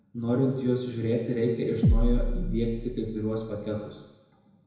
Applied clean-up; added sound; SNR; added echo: none; Bass drum; -2 dB; reverberation time 1.0 s.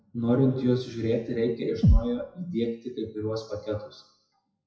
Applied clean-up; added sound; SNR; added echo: classical method WPE with log-MMSE.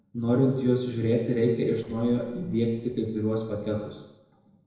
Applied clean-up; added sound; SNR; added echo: neural separator model SepFormer DNS4.